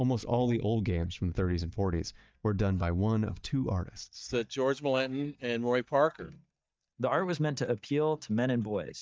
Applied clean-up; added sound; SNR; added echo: neural mask model DeepFilterNet 3.